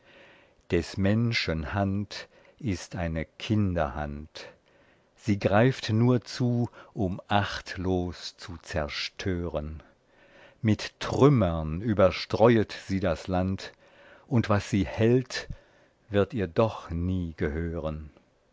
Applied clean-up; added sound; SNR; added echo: none; none; none; none.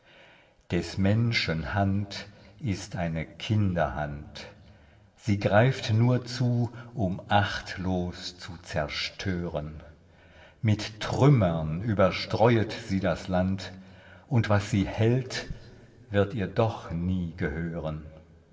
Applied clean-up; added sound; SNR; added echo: none; none; none; reverberation time 1.8 s.